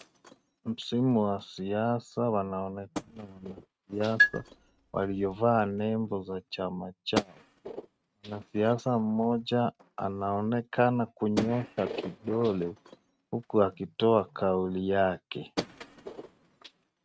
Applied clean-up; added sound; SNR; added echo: neural mask model RNNoise.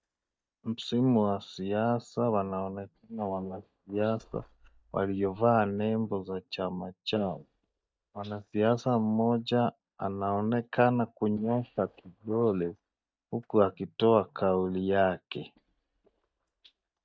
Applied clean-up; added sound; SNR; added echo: neural mask model DeepFilterNet 3.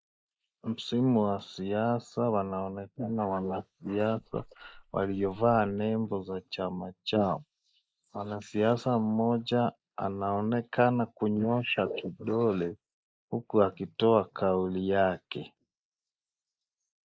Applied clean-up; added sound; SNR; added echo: neural mask model Resemble Enhance denoiser.